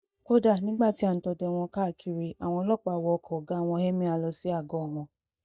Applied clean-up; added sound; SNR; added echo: neural mask model DeepFilterNet 3.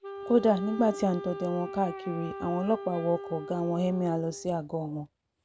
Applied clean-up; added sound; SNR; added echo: none; Wind instrument, woodwind instrument; 11 dB; none.